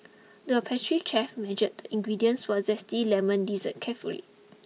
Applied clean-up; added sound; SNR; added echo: none; none; none; none.